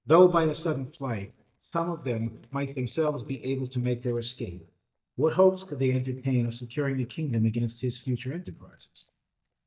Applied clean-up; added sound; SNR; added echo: neural mask model DeepFilterNet 3.